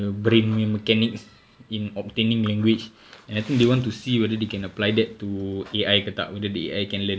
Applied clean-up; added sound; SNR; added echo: none; none; none; none.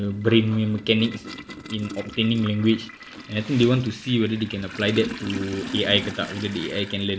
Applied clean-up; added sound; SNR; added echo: none; Toilet flush; 13 dB; none.